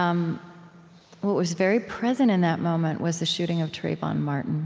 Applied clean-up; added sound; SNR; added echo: none; none; none; none.